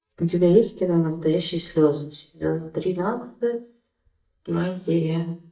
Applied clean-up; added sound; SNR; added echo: neural mask model DeepFilterNet 3.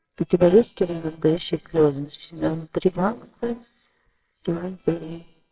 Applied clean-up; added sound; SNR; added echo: neural separator model SepFormer WHAMR!.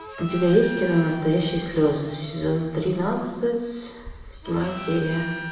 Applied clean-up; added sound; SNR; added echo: none; Harmonica; 15 dB; reverberation time 1.2 s.